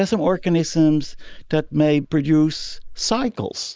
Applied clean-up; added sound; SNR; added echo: neural mask model Resemble Enhance denoiser.